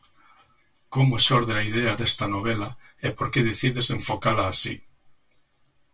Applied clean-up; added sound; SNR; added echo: none; none; none; reverberation time 0.1 s.